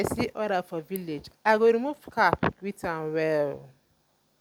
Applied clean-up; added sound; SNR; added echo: none; none; none; none.